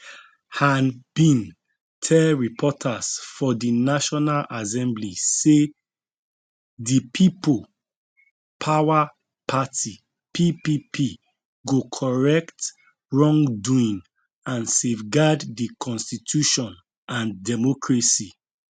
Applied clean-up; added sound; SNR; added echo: none; none; none; none.